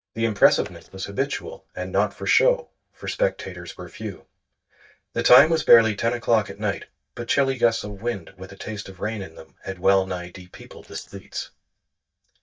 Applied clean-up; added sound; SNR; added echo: neural mask model DeepFilterNet 3.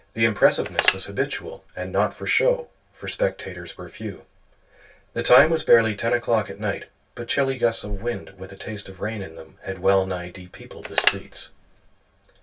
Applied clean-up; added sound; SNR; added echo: none; Telephone; 4 dB; reverberation time 0.1 s.